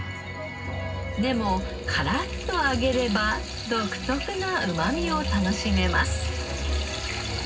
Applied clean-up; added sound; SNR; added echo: none; Musical instrument; 11 dB; reverberation time 0.4 s.